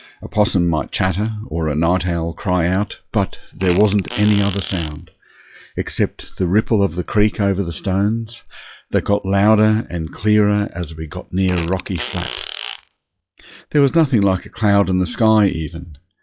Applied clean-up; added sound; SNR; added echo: classical method log-MMSE.